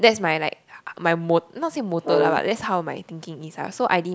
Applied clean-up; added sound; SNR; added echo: none; Brass instrument; 5 dB; none.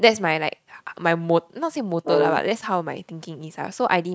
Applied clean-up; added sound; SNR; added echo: neural mask model RNNoise.